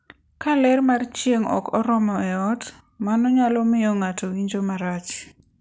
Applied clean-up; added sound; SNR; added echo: none; none; none; none.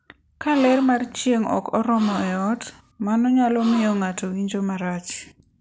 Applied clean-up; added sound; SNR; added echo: none; Gasp; 15 dB; none.